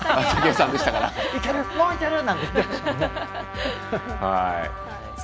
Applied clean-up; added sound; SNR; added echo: none; Trumpet; 13 dB; none.